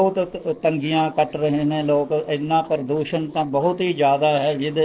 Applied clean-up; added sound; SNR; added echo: neural separator model SepFormer DNS4.